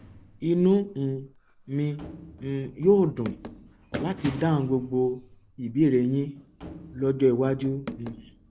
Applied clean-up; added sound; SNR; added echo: none; Run; 15 dB; none.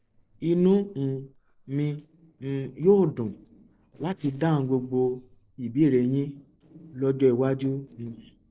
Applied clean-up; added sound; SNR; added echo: neural separator model SepFormer DNS4.